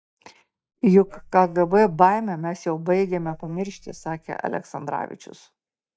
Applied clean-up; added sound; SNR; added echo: neural mask model DeepFilterNet 3.